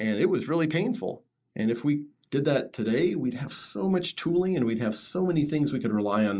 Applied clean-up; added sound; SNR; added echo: neural mask model Resemble Enhance denoiser.